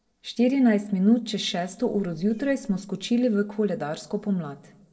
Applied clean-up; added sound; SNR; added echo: neural separator model SepFormer DNS4.